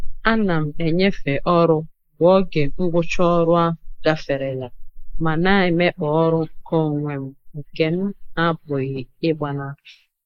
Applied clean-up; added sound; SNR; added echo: neural mask model Resemble Enhance denoiser.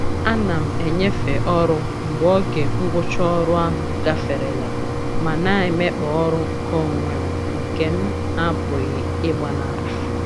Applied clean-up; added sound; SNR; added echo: none; Mechanisms; 0 dB; none.